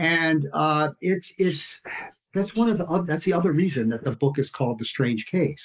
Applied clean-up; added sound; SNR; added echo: neural mask model Resemble Enhance denoiser.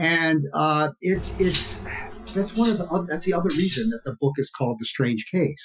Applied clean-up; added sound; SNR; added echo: classical method Wiener filter.